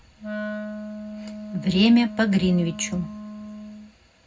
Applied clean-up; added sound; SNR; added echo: none; Wind instrument, woodwind instrument; 11 dB; reverberation time 0.3 s.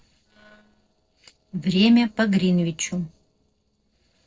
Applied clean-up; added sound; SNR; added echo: neural separator model SepFormer DNS4.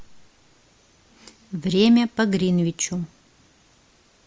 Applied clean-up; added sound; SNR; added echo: none; none; none; none.